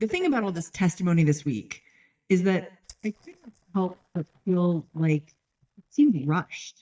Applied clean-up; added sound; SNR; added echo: neural mask model DeepFilterNet 3.